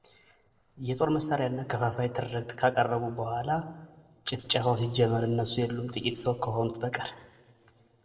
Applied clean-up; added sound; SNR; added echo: neural separator model SepFormer DNS4.